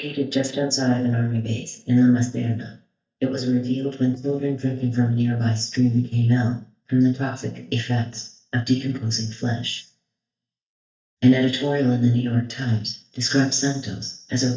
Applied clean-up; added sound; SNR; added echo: neural mask model DeepFilterNet 3.